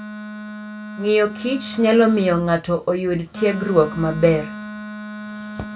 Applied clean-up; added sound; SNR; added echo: none; Wind instrument, woodwind instrument; 12 dB; reverberation time 0.2 s.